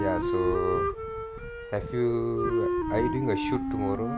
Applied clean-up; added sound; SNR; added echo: none; Wind instrument, woodwind instrument; 0 dB; none.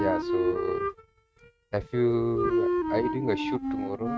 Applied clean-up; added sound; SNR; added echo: neural mask model RNNoise.